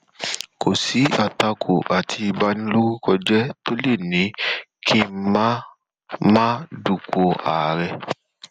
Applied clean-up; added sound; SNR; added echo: none; none; none; none.